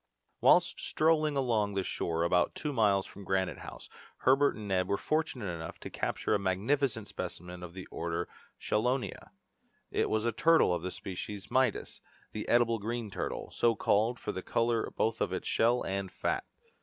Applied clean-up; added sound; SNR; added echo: none; none; none; none.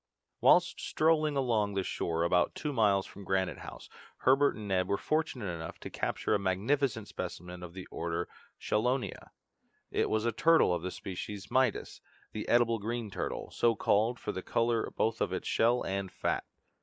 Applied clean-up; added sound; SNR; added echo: neural mask model Resemble Enhance denoiser.